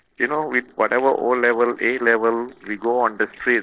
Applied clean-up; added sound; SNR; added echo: neural separator model SepFormer DNS4.